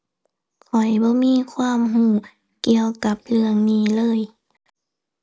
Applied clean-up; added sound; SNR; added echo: none; none; none; none.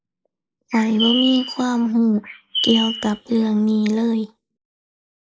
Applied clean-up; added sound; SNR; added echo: neural mask model Resemble Enhance denoiser.